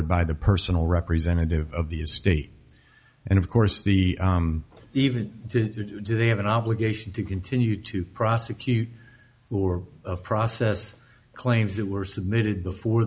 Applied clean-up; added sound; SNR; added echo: none; none; none; none.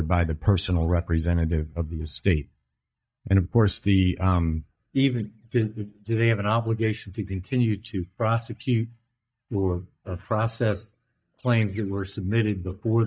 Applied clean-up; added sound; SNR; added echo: neural mask model DeepFilterNet 3.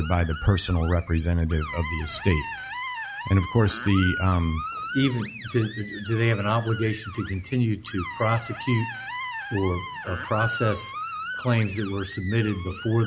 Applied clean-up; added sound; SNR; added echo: none; Screech; 10 dB; none.